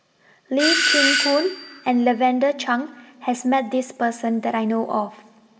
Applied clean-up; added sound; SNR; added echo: none; Doorbell; 0 dB; reverberation time 1.1 s.